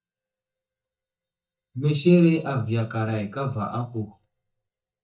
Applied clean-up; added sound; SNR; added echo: neural mask model DeepFilterNet 3.